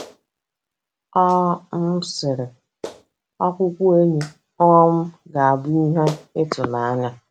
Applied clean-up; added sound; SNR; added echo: none; Clapping; 19 dB; none.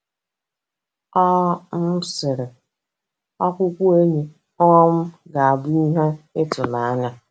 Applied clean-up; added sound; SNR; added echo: none; none; none; none.